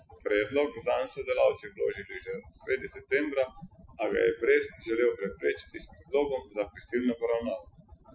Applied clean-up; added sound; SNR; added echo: classical method Wiener filter.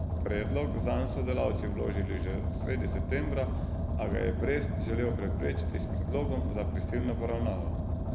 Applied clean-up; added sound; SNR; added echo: none; Car; -4 dB; none.